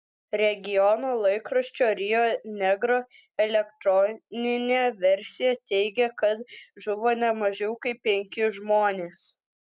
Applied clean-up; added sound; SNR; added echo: none; none; none; none.